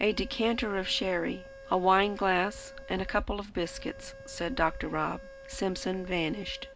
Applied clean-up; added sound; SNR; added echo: none; Organ; 17 dB; none.